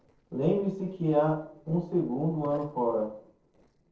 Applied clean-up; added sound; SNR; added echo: neural separator model SepFormer DNS4.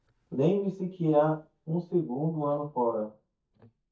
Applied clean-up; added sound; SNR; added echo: neural mask model DeepFilterNet 3.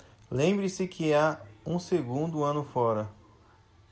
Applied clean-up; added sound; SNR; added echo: none; none; none; none.